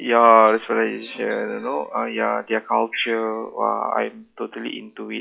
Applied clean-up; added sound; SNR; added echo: classical method log-MMSE.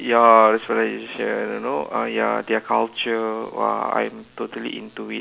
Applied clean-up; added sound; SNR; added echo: none; none; none; none.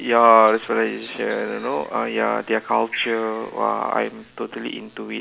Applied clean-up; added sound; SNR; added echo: none; Bird; 18 dB; none.